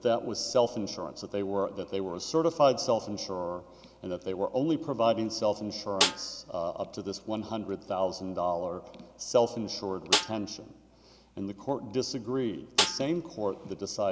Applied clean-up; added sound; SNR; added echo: none; Snare drum; 2 dB; none.